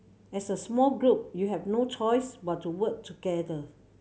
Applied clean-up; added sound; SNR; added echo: none; none; none; none.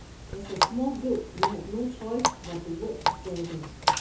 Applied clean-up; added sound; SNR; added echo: none; Water tap, faucet; -2 dB; reverberation time 0.6 s.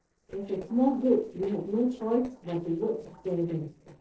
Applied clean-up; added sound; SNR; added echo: neural separator model SepFormer DNS4.